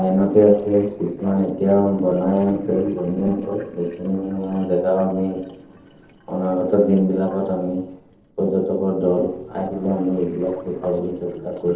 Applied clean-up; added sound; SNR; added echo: neural separator model SepFormer DNS4.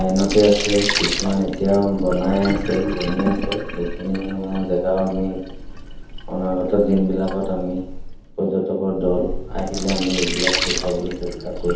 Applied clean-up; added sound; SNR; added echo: none; Sink (filling or washing); 5 dB; reverberation time 0.8 s.